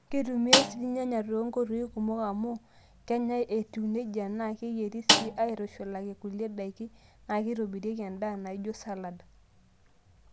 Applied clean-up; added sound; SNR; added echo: none; Snare drum; -4 dB; none.